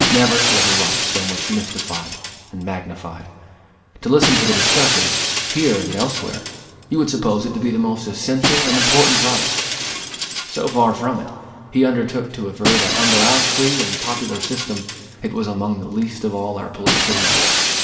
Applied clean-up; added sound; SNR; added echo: none; Shatter; -1 dB; reverberation time 2.0 s.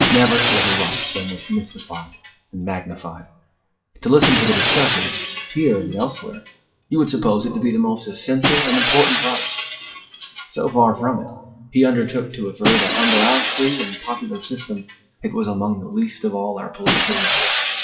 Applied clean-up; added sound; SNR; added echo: classical method WPE with log-MMSE.